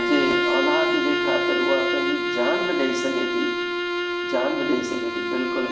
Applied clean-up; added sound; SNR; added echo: none; Bowed string instrument; -2 dB; reverberation time 1.1 s.